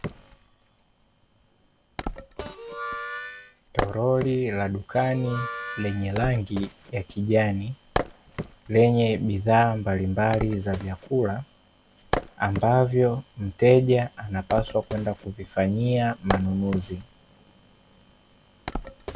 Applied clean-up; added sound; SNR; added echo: none; Harmonica + Wood; 10 dB; none.